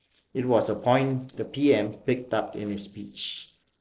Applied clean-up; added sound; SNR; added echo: neural separator model SepFormer DNS4.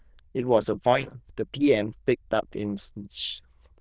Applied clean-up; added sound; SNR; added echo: neural diffusion model UNIVERSE++.